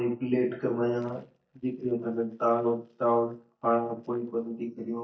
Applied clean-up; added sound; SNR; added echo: neural mask model DeepFilterNet 3.